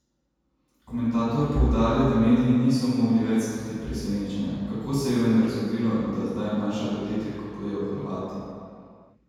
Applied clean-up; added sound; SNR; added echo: none; none; none; reverberation time 2.1 s.